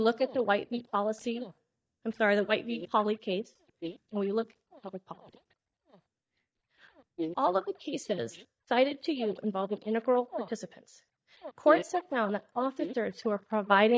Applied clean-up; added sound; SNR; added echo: neural mask model DeepFilterNet 3.